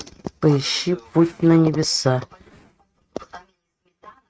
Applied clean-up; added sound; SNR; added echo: neural mask model RNNoise.